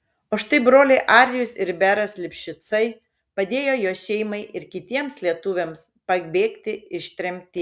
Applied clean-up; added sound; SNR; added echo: none; none; none; none.